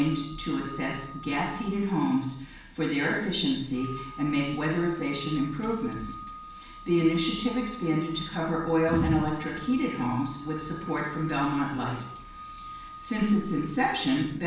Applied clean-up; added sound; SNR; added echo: none; Organ; 16 dB; reverberation time 0.6 s.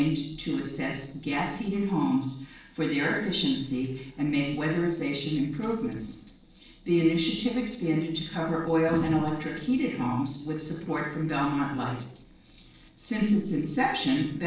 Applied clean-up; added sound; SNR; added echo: neural separator model SepFormer DNS4.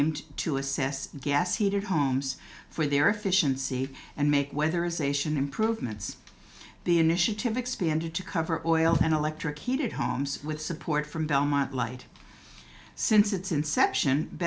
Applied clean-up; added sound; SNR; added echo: none; none; none; none.